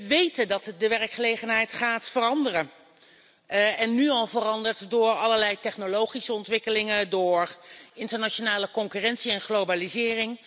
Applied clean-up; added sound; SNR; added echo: none; none; none; none.